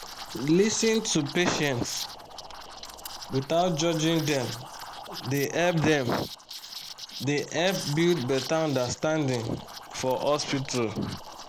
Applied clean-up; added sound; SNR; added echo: none; Liquid; 13 dB; none.